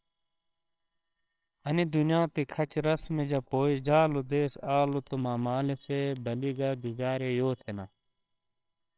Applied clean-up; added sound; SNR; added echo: neural separator model SepFormer WHAMR!.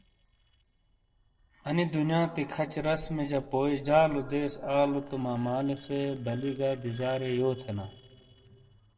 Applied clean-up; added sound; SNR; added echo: neural separator model SepFormer DNS4.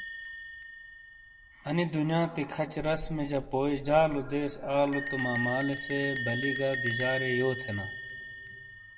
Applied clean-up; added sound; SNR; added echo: none; Bell; 7 dB; reverberation time 1.5 s.